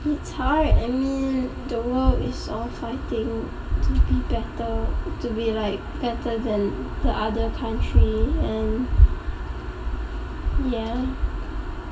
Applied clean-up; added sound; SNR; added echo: none; none; none; reverberation time 2.5 s.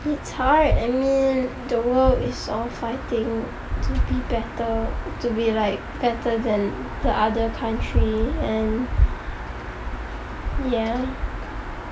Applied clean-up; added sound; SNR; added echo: none; none; none; none.